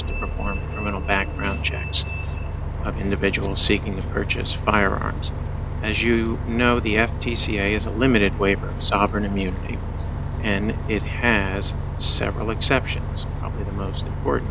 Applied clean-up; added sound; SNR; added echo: none; Bus; 3 dB; none.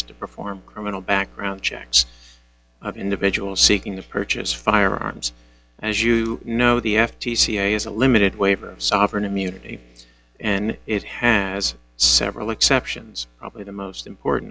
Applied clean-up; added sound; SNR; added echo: none; none; none; none.